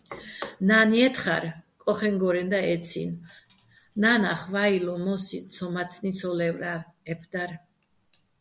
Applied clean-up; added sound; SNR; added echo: none; none; none; none.